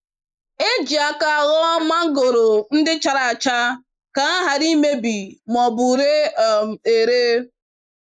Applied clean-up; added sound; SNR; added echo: neural mask model Resemble Enhance denoiser.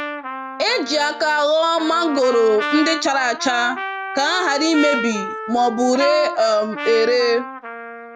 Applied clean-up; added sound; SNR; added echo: none; Trumpet; 8 dB; none.